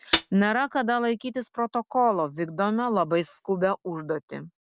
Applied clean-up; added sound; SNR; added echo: none; Hi-hat; 5 dB; none.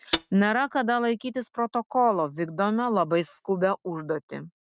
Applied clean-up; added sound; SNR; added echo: neural mask model RNNoise.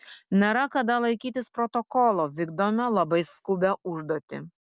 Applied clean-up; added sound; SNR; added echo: none; none; none; none.